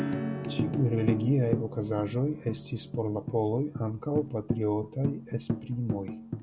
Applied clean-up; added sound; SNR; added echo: none; Tambourine + Acoustic guitar / Strum; 4 dB; none.